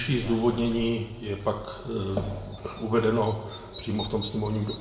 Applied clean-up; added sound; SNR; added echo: none; Bird vocalization, bird call, bird song; 17 dB; reverberation time 0.8 s.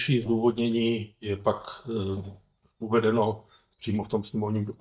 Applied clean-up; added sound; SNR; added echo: neural mask model DeepFilterNet 3.